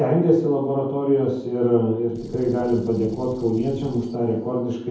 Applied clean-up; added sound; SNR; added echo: none; Gunshot, gunfire; 18 dB; reverberation time 0.9 s.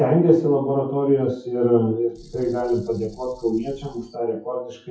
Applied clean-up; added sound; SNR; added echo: classical method WPE with log-MMSE.